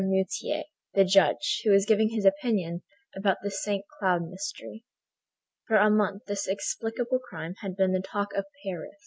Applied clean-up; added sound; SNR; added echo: none; none; none; none.